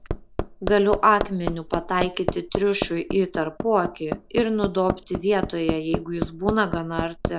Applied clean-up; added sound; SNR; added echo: none; Hammer; 6 dB; none.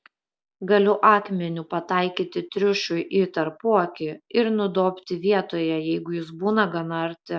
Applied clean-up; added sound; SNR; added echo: none; none; none; none.